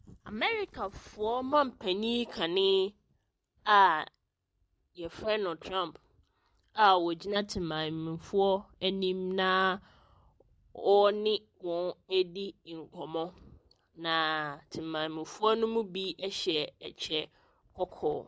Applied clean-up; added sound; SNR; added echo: none; none; none; none.